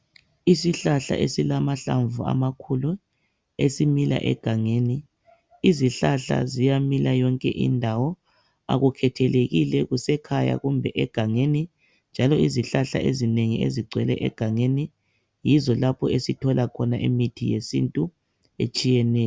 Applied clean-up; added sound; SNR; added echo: none; none; none; none.